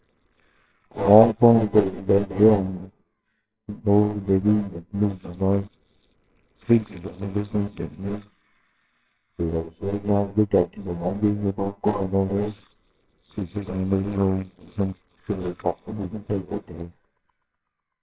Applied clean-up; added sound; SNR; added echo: neural separator model SepFormer WHAMR!.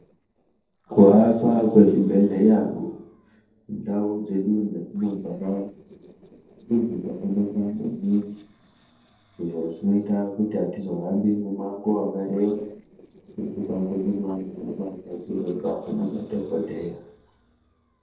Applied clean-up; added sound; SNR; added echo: neural separator model SepFormer DNS4.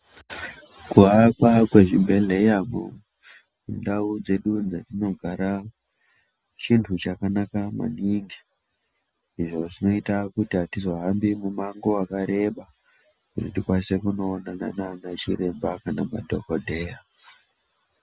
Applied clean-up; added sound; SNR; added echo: none; none; none; none.